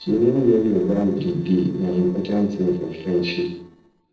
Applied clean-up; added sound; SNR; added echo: neural separator model SepFormer DNS4.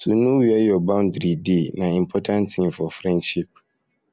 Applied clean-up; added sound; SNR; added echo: none; none; none; none.